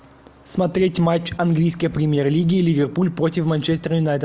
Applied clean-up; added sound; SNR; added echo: none; none; none; none.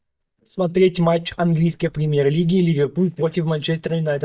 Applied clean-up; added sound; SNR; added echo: neural mask model DeepFilterNet 3.